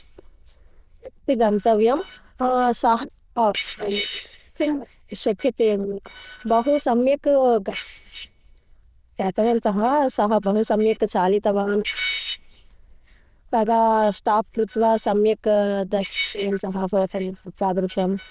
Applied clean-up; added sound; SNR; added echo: neural diffusion model UNIVERSE++.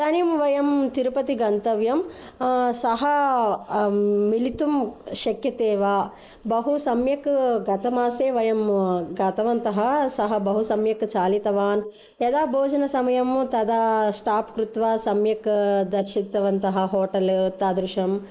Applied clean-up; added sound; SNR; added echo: neural mask model Resemble Enhance denoiser.